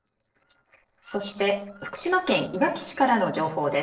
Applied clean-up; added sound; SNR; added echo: neural separator model SepFormer DNS4.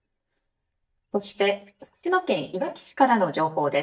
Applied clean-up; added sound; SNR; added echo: neural mask model DeepFilterNet 3.